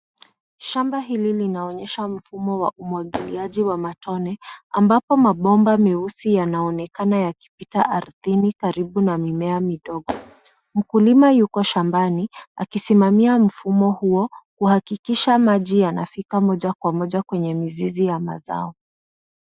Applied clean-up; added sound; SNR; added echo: classical method Wiener filter.